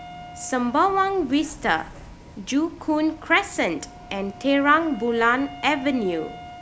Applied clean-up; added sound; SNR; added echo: none; Wind instrument, woodwind instrument + Bus; 17 dB; none.